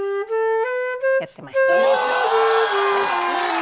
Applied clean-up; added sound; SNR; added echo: none; Wind instrument, woodwind instrument; -4 dB; none.